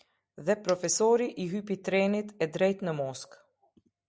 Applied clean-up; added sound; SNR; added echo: none; Coin (dropping); 18 dB; none.